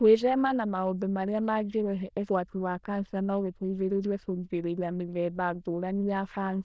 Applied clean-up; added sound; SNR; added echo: neural diffusion model UNIVERSE++.